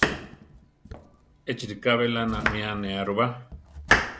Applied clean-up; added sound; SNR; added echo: none; Domestic sounds, home sounds; 1 dB; none.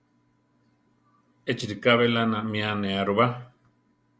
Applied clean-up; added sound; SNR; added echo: none; none; none; none.